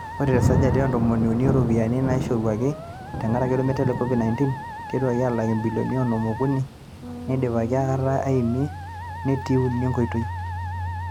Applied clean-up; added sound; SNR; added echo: none; Thunder / Rain + Musical instrument; 6 dB; none.